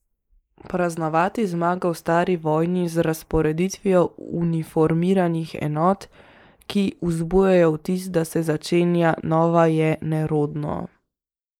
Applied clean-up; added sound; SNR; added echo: neural mask model Resemble Enhance denoiser.